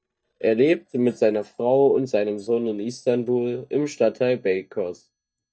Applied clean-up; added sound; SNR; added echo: neural mask model DeepFilterNet 3.